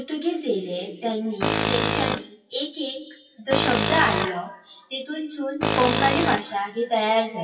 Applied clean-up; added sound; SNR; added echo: classical method WPE with log-MMSE.